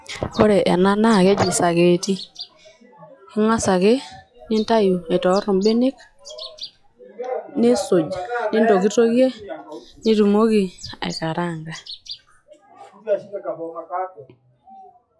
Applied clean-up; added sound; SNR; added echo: classical method log-MMSE.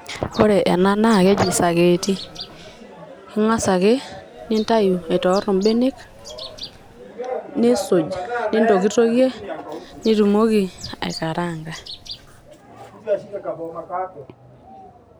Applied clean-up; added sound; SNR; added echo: none; Bird; 19 dB; none.